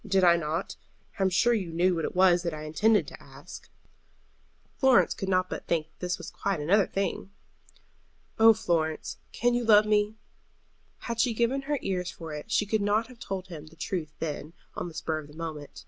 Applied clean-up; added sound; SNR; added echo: none; none; none; none.